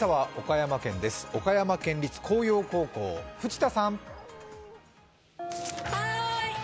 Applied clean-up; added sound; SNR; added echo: none; Dog; 19 dB; none.